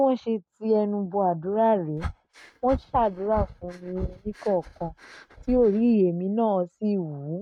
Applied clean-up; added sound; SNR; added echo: neural mask model RNNoise.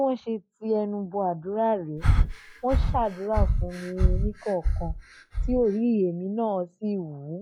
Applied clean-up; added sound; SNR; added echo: classical method log-MMSE.